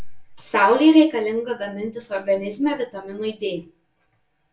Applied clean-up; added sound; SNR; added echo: none; none; none; reverberation time 0.2 s.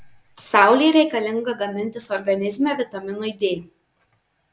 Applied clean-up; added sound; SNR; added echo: none; none; none; none.